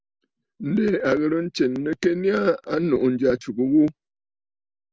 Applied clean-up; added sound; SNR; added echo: none; none; none; none.